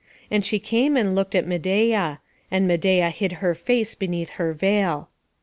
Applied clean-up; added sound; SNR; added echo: none; none; none; none.